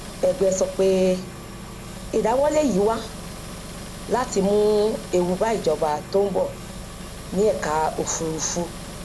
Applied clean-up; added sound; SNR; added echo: none; Engine; 12 dB; none.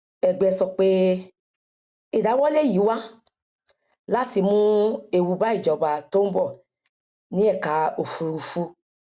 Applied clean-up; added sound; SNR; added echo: none; none; none; none.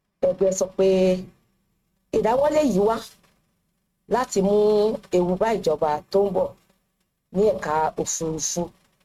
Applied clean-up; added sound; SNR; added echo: neural mask model RNNoise.